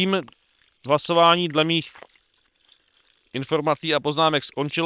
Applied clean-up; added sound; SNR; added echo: neural separator model SepFormer WHAM!.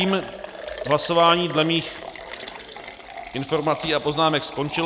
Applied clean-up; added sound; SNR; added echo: none; Liquid; 12 dB; none.